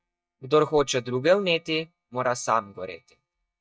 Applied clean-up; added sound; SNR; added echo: neural mask model DeepFilterNet 3.